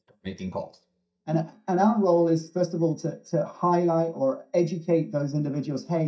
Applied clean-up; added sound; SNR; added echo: neural mask model DeepFilterNet 3.